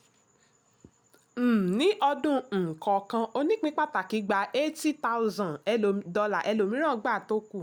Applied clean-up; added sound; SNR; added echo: none; none; none; none.